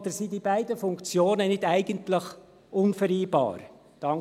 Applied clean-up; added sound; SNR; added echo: none; none; none; none.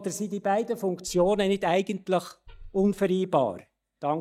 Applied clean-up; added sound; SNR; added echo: neural mask model DeepFilterNet 3.